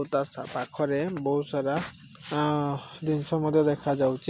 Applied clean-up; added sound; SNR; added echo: none; none; none; none.